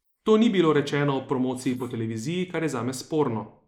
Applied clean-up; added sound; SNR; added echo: neural mask model Resemble Enhance denoiser.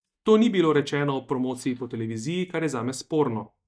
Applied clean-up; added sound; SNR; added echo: neural mask model DeepFilterNet 3.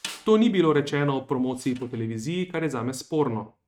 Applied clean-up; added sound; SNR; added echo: neural mask model RNNoise.